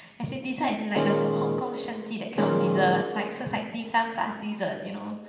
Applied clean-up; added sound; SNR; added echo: none; Keyboard (musical); -3 dB; reverberation time 1.1 s.